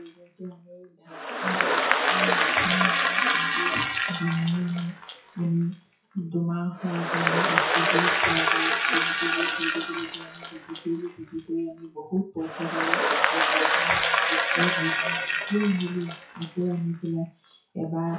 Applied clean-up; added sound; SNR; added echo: classical method WPE with log-MMSE.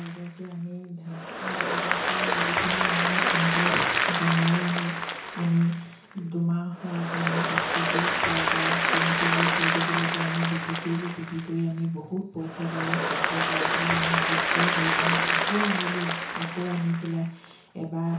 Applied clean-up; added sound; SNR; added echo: none; Applause / Crowd; -2 dB; reverberation time 0.6 s.